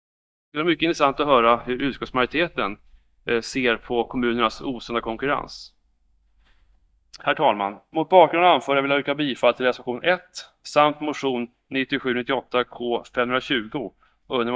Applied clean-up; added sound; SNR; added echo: neural mask model DeepFilterNet 3.